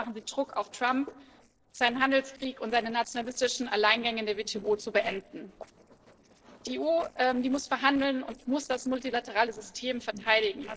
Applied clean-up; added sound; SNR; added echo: neural separator model SepFormer DNS4.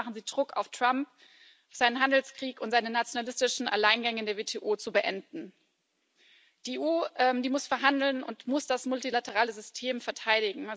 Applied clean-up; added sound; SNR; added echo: none; none; none; none.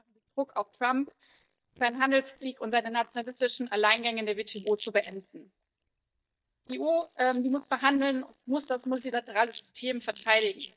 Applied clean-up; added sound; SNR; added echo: neural mask model DeepFilterNet 3.